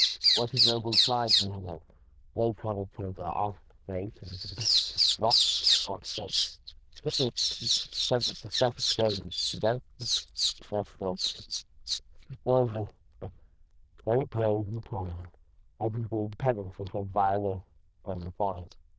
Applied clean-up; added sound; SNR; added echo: neural diffusion model UNIVERSE++.